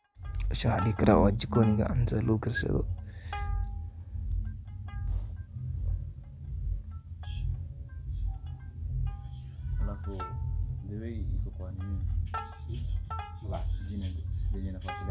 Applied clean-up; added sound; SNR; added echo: none; Plucked string instrument; 18 dB; none.